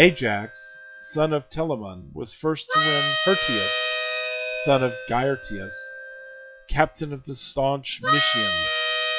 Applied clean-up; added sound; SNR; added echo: classical method log-MMSE.